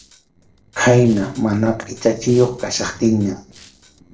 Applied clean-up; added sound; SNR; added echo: neural separator model SepFormer DNS4.